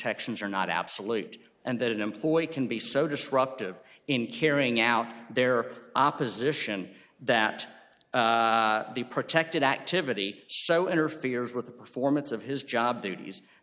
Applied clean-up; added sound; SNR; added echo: none; none; none; none.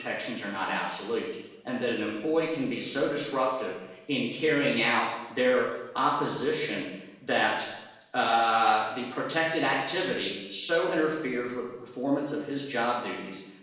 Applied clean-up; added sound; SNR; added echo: none; none; none; reverberation time 0.9 s.